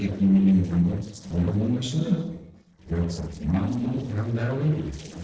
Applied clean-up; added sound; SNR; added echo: neural separator model SepFormer DNS4.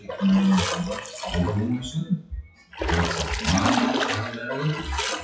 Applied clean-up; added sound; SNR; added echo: classical method WPE with log-MMSE.